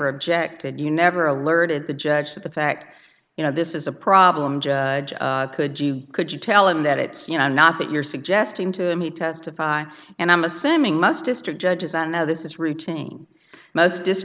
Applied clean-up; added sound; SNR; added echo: none; none; none; none.